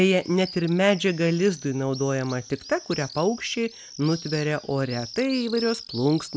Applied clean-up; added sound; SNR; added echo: none; none; none; none.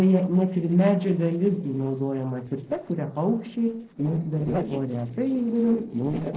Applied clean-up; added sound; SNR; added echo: neural separator model SepFormer DNS4.